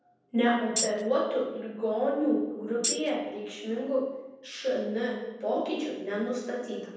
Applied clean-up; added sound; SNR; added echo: none; Tambourine; 1 dB; reverberation time 1.1 s.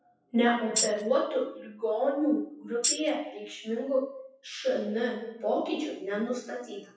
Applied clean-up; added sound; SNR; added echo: classical method WPE with log-MMSE.